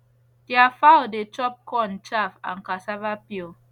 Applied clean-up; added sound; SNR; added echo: none; none; none; none.